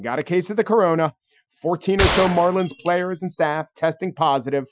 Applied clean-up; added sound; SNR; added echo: classical method Wiener filter.